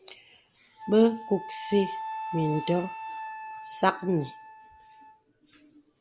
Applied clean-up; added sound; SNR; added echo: none; Wind instrument, woodwind instrument; 10 dB; none.